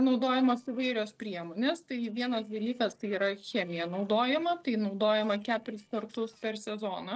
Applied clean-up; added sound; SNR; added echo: neural separator model SepFormer DNS4.